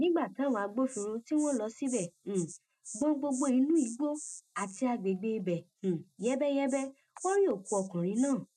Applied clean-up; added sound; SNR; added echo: neural mask model RNNoise.